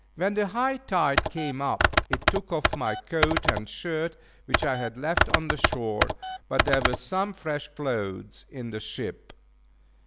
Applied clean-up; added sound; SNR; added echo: none; Computer keyboard; -4 dB; none.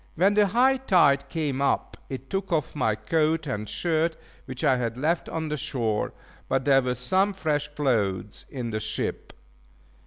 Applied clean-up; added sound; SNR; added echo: none; none; none; none.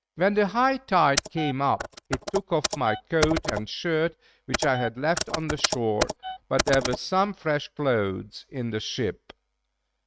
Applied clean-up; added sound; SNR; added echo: neural mask model RNNoise.